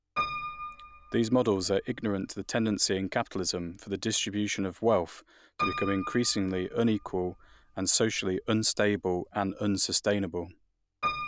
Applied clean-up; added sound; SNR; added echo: none; Piano; 12 dB; none.